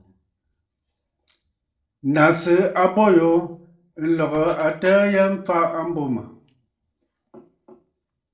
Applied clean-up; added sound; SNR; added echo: neural separator model SepFormer DNS4.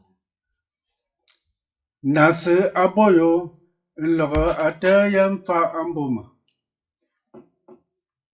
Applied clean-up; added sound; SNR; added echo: classical method WPE with log-MMSE.